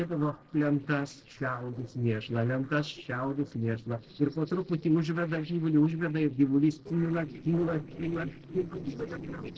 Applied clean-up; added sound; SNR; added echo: neural separator model SepFormer DNS4.